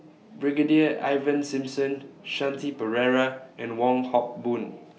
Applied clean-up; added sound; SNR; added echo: none; none; none; none.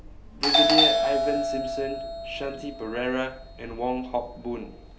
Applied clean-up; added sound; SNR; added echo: none; Doorbell; -4 dB; none.